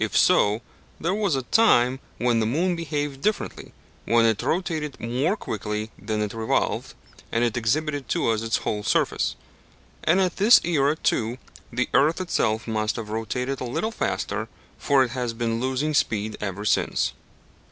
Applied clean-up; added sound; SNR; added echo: none; none; none; none.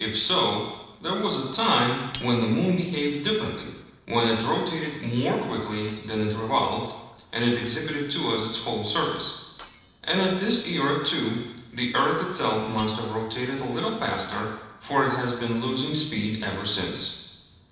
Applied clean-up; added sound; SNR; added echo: neural separator model SepFormer DNS4.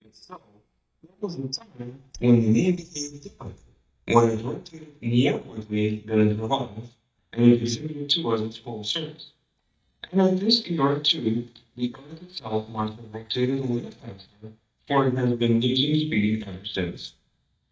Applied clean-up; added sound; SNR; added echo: neural mask model DeepFilterNet 3.